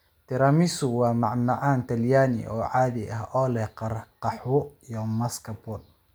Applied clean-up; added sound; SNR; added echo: none; none; none; none.